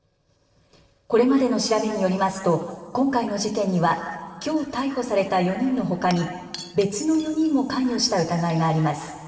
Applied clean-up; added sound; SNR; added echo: neural separator model SepFormer DNS4.